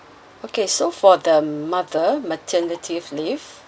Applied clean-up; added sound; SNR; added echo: none; none; none; none.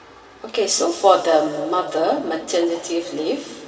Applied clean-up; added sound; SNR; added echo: none; none; none; reverberation time 2.5 s.